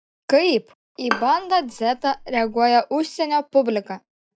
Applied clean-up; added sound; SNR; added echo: classical method log-MMSE.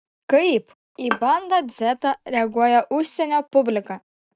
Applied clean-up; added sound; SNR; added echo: neural mask model RNNoise.